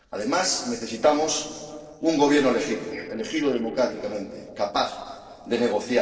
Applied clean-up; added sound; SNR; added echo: neural separator model SepFormer DNS4.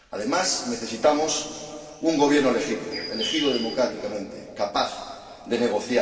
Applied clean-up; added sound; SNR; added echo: none; Bird; 8 dB; reverberation time 2.4 s.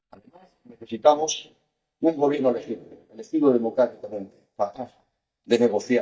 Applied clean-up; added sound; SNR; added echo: neural mask model DeepFilterNet 3.